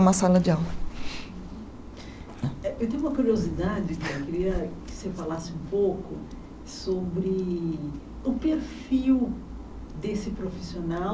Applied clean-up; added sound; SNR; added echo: none; none; none; none.